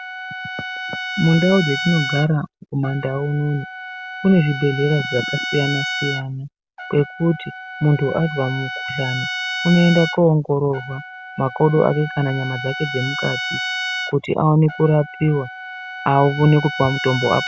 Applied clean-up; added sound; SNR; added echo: none; Trumpet; 8 dB; none.